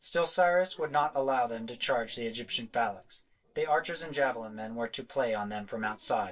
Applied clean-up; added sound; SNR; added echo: neural separator model SepFormer DNS4.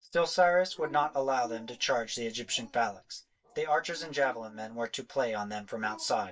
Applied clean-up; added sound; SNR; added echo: neural mask model DeepFilterNet 3.